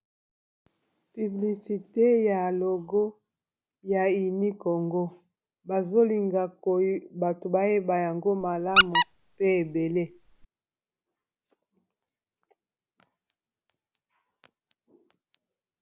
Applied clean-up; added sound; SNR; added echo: none; Squeak; -2 dB; none.